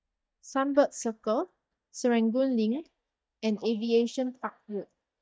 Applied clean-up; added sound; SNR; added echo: neural mask model DeepFilterNet 3.